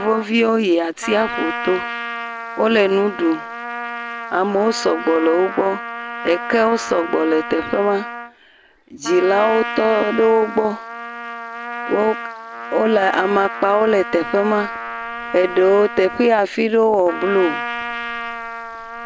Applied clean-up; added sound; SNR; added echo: none; Trumpet; 9 dB; none.